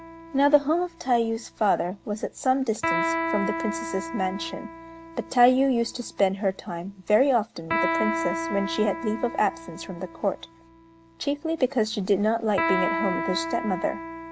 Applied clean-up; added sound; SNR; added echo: none; Electric guitar; 6 dB; none.